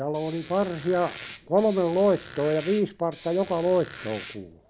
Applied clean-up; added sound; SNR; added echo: none; Squeak; 17 dB; none.